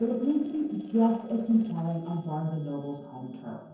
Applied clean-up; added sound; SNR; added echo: neural separator model SepFormer DNS4.